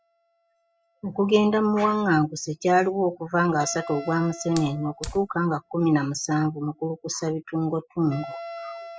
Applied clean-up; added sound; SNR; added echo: classical method spectral subtraction.